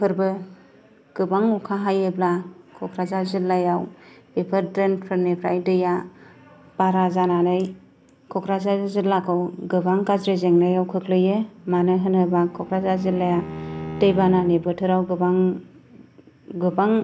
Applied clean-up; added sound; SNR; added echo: none; Bowed string instrument; 13 dB; none.